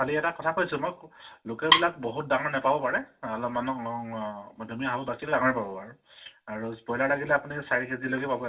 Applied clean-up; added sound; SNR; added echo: none; Wood; -4 dB; reverberation time 0.2 s.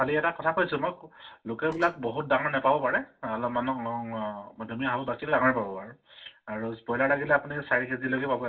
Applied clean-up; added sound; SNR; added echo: neural separator model SepFormer DNS4.